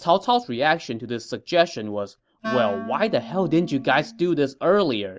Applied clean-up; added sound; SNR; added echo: none; Wind instrument, woodwind instrument; 12 dB; none.